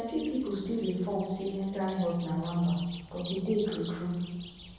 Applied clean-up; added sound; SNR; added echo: none; Chirp, tweet; 17 dB; reverberation time 1.1 s.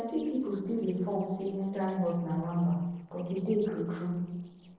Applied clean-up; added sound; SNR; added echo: neural separator model SepFormer DNS4.